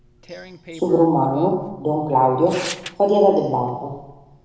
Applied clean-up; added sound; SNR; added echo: none; Tearing; 18 dB; reverberation time 1.0 s.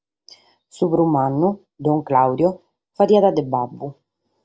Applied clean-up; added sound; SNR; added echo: none; none; none; none.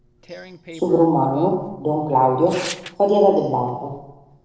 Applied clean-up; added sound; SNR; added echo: neural separator model SepFormer DNS4.